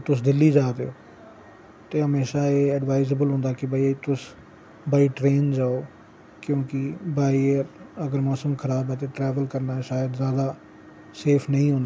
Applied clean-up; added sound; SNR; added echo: none; none; none; none.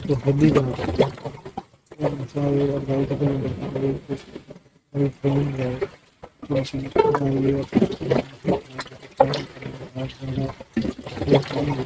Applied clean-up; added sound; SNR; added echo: neural mask model RNNoise.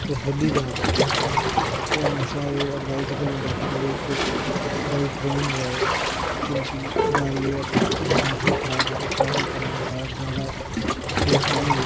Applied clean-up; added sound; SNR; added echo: none; Bowed string instrument + Waves, surf; -5 dB; none.